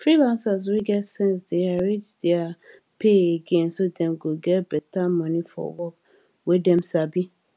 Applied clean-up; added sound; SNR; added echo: none; none; none; none.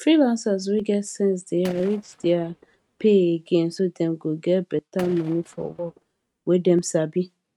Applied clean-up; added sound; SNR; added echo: neural mask model RNNoise.